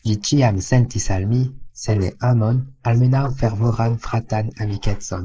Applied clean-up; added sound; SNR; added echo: neural mask model Resemble Enhance denoiser.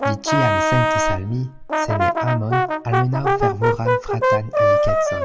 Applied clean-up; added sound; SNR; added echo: none; Brass instrument; -4 dB; none.